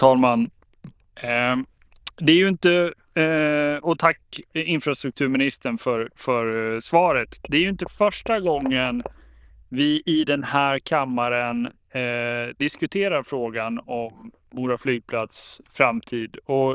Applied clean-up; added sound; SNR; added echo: neural diffusion model UNIVERSE++.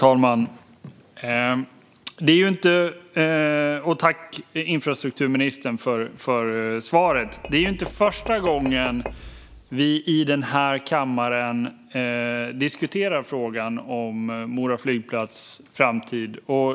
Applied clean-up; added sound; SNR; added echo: none; Tap / Glass; 13 dB; none.